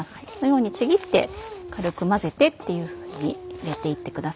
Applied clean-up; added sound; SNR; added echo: none; Dog; 14 dB; none.